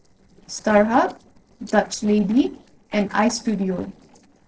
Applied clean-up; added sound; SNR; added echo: neural separator model SepFormer DNS4.